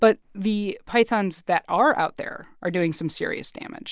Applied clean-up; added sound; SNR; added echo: none; none; none; none.